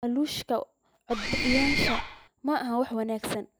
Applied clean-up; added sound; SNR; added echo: none; Mechanisms; -1 dB; none.